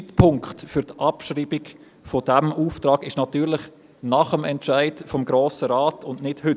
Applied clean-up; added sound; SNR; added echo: none; none; none; none.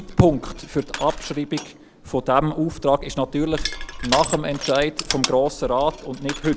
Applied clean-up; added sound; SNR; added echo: none; Crushing; 9 dB; none.